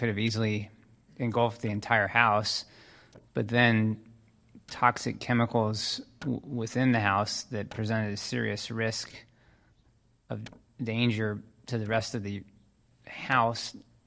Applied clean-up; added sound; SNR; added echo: neural separator model SepFormer DNS4.